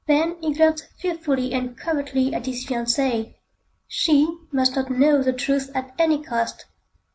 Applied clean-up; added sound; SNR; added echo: none; none; none; none.